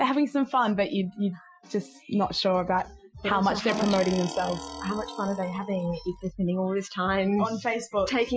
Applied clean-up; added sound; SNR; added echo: classical method Wiener filter.